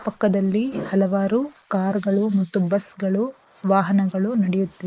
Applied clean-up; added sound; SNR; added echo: neural mask model Resemble Enhance denoiser.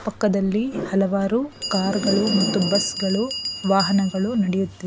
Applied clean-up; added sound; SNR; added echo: none; Bell; 10 dB; none.